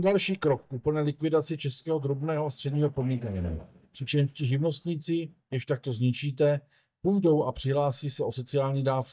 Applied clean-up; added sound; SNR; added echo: neural mask model DeepFilterNet 3.